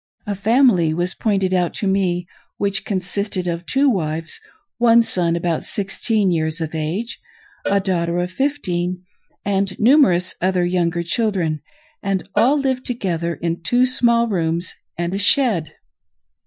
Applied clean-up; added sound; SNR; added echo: classical method Wiener filter.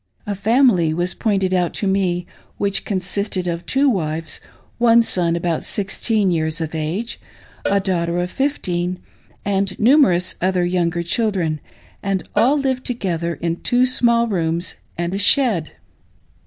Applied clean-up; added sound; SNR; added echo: none; Cowbell; 15 dB; none.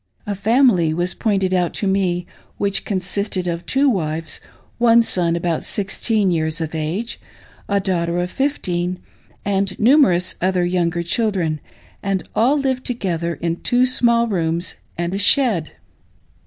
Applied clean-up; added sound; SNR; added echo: none; none; none; none.